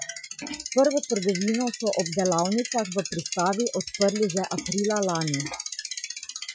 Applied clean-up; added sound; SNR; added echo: classical method Wiener filter.